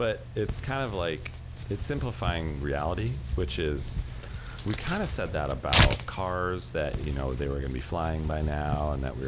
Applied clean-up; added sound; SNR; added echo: none; Tearing; 1 dB; none.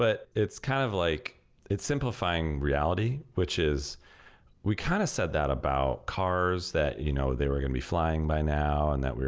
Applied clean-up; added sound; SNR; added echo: none; none; none; none.